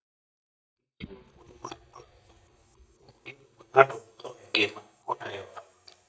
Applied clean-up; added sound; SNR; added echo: neural mask model DeepFilterNet 3.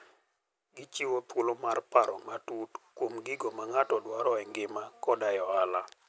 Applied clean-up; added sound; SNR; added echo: none; none; none; none.